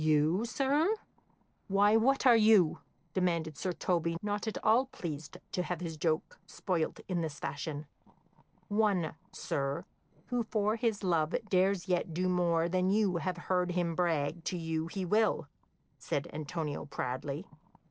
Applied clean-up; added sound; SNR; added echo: neural separator model SepFormer DNS4.